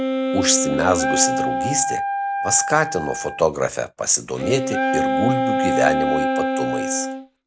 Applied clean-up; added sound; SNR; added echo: none; Wind instrument, woodwind instrument + Wind instrument, woodwind instrument; 0 dB; none.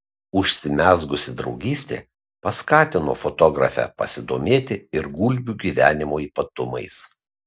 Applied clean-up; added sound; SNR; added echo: none; none; none; none.